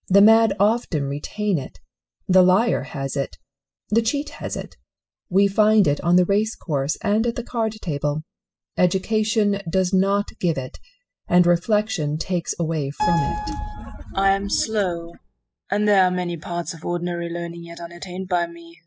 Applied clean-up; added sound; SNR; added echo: classical method spectral subtraction.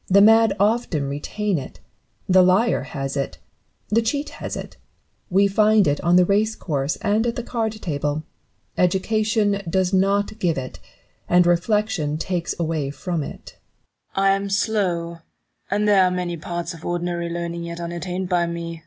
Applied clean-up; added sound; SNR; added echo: none; none; none; none.